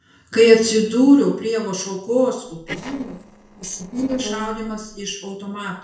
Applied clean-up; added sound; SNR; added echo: neural separator model SepFormer DNS4.